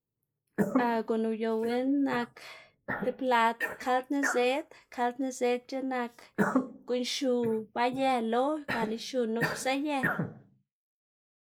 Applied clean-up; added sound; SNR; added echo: neural mask model Resemble Enhance denoiser.